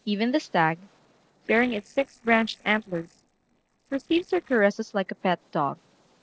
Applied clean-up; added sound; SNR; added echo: neural separator model SepFormer DNS4.